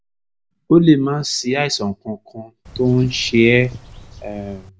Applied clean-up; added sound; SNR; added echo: none; Bird; 19 dB; none.